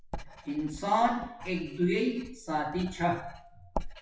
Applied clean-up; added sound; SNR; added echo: classical method WPE with log-MMSE.